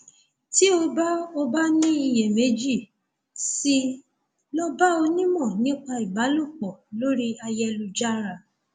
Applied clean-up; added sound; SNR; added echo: none; none; none; none.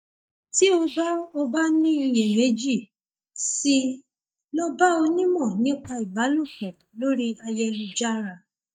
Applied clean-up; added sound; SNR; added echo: neural mask model DeepFilterNet 3.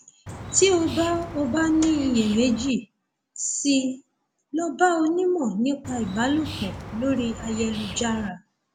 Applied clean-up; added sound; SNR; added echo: none; Bird; 11 dB; none.